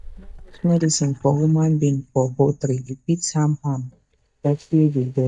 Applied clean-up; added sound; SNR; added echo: neural mask model DeepFilterNet 3.